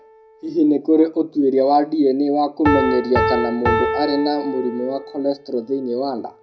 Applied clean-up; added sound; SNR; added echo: none; Piano; 6 dB; reverberation time 0.5 s.